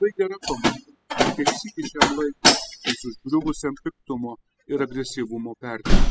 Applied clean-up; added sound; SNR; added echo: classical method spectral subtraction.